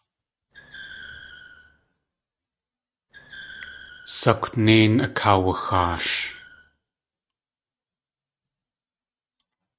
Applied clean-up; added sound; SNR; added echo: neural mask model RNNoise.